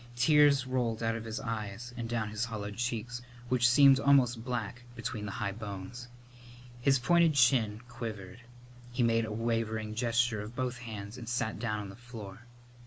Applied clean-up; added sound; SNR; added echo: none; none; none; none.